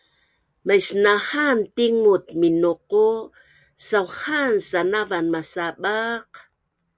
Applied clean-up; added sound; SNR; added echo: none; none; none; none.